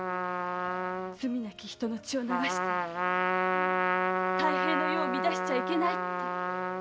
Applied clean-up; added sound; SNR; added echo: none; Trumpet; -5 dB; none.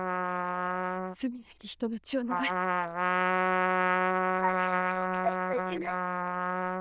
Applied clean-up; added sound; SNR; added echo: neural diffusion model UNIVERSE++.